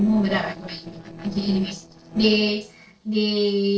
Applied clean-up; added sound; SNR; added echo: neural separator model SepFormer DNS4.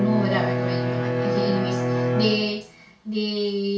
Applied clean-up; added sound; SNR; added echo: none; Bowed string instrument; 0 dB; reverberation time 0.3 s.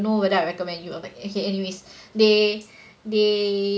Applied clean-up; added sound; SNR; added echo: none; none; none; none.